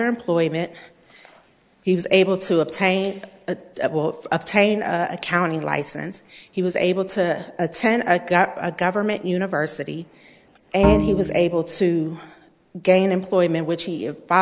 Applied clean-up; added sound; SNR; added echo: none; Bowed string instrument; 3 dB; none.